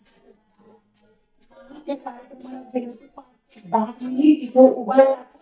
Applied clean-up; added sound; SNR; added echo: neural mask model DeepFilterNet 3.